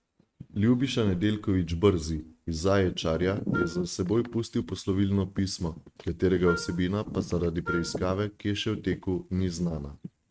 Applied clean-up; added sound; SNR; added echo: neural mask model RNNoise.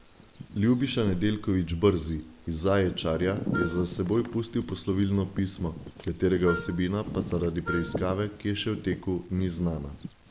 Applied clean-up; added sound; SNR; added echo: none; Bird vocalization, bird call, bird song + Wind instrument, woodwind instrument; 11 dB; none.